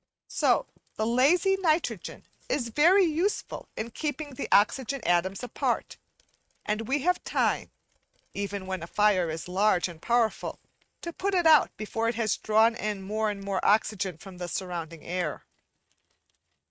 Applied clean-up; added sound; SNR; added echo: neural mask model RNNoise.